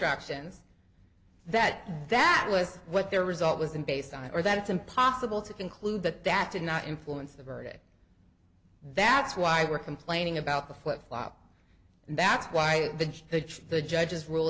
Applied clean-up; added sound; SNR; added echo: none; none; none; none.